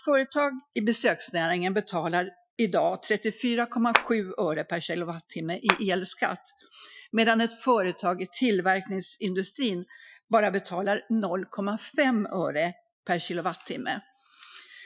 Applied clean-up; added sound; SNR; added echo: classical method Wiener filter.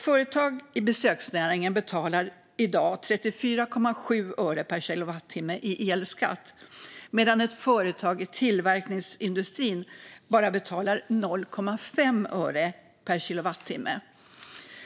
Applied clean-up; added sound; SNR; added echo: none; none; none; none.